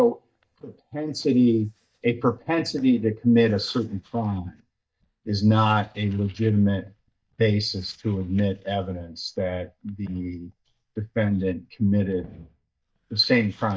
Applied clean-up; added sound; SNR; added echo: neural mask model DeepFilterNet 3.